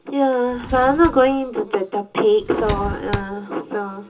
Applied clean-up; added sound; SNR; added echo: none; Drawer open or close; 11 dB; reverberation time 0.2 s.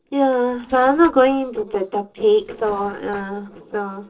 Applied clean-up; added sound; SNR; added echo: neural separator model SepFormer DNS4.